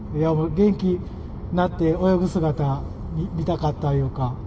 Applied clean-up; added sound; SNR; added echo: none; none; none; reverberation time 2.4 s.